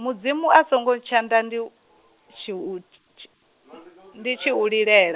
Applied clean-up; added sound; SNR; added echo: none; none; none; none.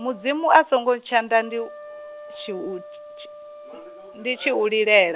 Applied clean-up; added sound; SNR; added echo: none; Wind instrument, woodwind instrument; 19 dB; none.